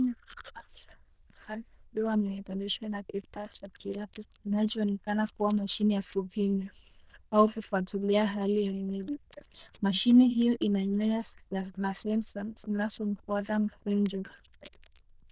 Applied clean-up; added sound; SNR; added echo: neural diffusion model UNIVERSE++.